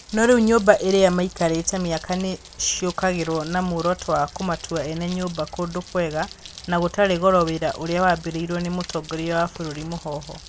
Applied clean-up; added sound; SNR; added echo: none; Rain; 19 dB; none.